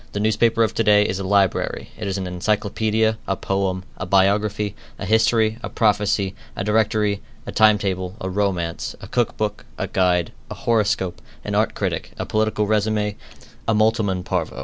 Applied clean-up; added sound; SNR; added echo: none; none; none; none.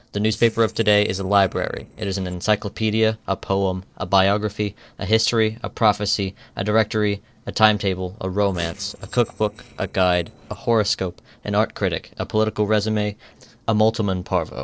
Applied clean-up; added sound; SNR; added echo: neural separator model SepFormer DNS4.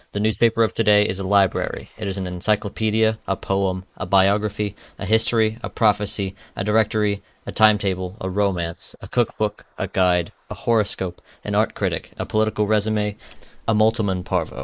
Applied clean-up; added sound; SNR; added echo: neural mask model Resemble Enhance denoiser.